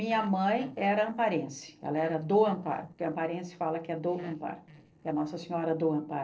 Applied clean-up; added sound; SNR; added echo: neural separator model SepFormer DNS4.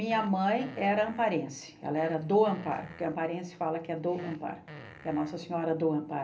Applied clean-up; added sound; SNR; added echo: none; Fart; 19 dB; reverberation time 0.3 s.